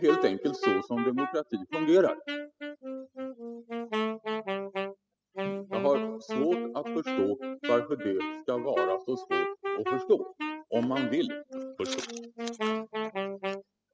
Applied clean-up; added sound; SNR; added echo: classical method spectral subtraction.